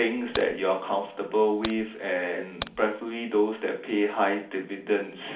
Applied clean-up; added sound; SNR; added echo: none; Crack; 12 dB; reverberation time 0.4 s.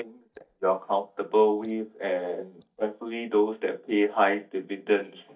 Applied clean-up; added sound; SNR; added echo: neural mask model DeepFilterNet 3.